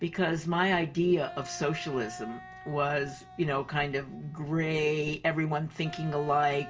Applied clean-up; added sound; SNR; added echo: none; Wind instrument, woodwind instrument; 18 dB; reverberation time 0.2 s.